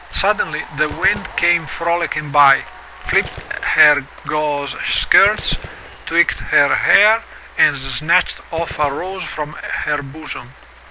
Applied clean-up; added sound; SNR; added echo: none; Gunshot, gunfire + Applause / Cheering; 17 dB; none.